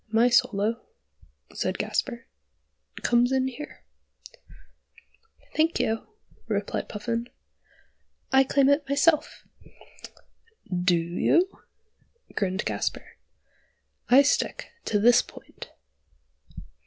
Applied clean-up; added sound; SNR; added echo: none; none; none; none.